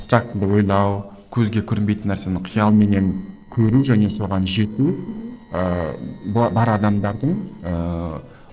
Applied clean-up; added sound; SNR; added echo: neural separator model SepFormer DNS4.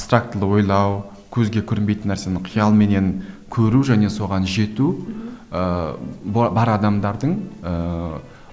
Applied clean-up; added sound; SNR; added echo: none; none; none; none.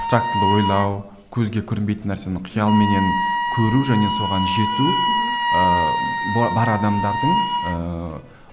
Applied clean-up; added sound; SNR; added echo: none; Wind instrument, woodwind instrument; 1 dB; none.